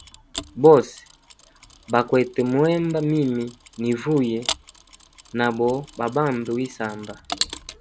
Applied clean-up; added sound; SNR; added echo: none; Mechanisms; 14 dB; none.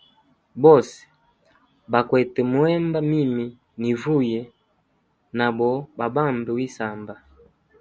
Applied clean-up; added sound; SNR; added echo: none; none; none; none.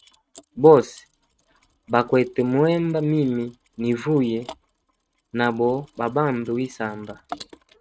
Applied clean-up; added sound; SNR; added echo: neural mask model RNNoise.